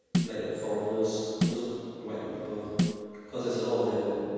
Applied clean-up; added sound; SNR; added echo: none; Snare drum; 2 dB; reverberation time 2.1 s.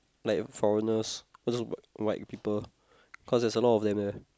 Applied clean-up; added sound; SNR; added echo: none; none; none; none.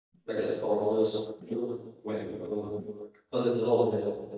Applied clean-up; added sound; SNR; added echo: neural mask model DeepFilterNet 3.